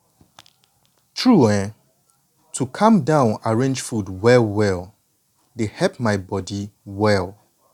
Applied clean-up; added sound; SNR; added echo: none; none; none; none.